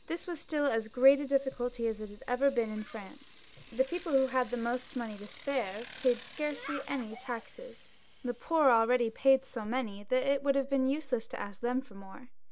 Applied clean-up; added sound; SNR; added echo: none; Bicycle; 16 dB; none.